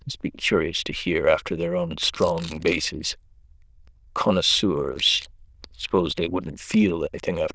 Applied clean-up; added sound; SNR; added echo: neural diffusion model UNIVERSE++.